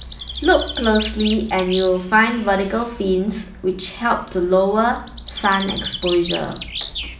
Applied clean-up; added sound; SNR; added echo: none; Bird; 10 dB; none.